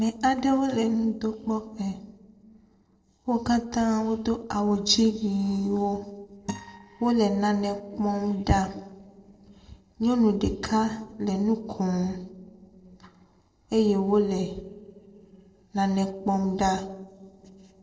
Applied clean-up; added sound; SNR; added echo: neural separator model SepFormer DNS4.